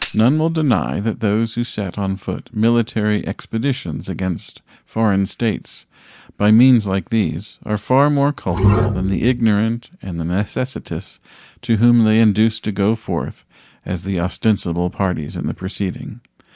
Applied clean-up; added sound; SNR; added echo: none; Bowed string instrument + Tambourine; 3 dB; none.